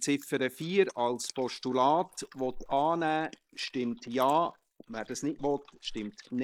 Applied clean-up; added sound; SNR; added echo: neural mask model Resemble Enhance denoiser.